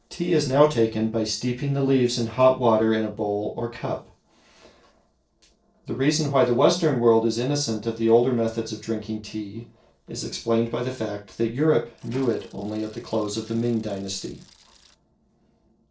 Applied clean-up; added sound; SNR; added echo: neural separator model SepFormer DNS4.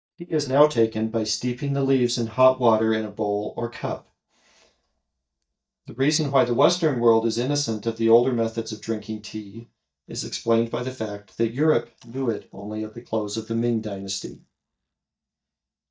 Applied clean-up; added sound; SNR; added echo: neural mask model DeepFilterNet 3.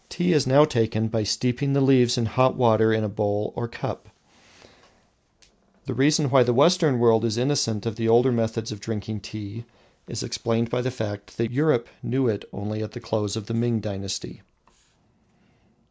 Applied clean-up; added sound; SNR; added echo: none; none; none; none.